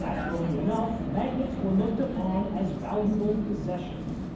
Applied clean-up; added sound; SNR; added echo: none; Vehicle; 4 dB; reverberation time 1.2 s.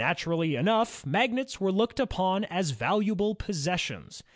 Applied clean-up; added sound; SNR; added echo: none; none; none; none.